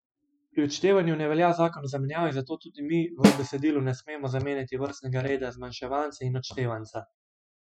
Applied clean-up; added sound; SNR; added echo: classical method Wiener filter.